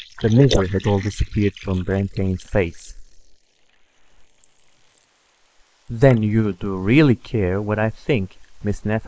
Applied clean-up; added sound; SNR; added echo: neural mask model Resemble Enhance denoiser.